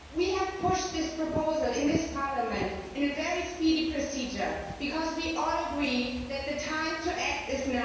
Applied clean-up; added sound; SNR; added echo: none; Fireworks / Ocean; 12 dB; reverberation time 1.0 s.